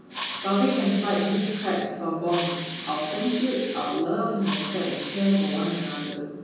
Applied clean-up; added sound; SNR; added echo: none; Hiss; 3 dB; reverberation time 1.3 s.